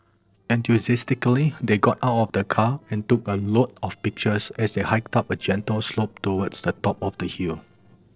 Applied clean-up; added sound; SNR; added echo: neural separator model SepFormer DNS4.